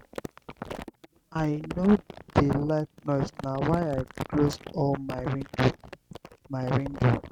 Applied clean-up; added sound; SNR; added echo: neural mask model RNNoise.